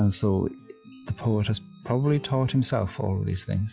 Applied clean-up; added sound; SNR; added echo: classical method log-MMSE.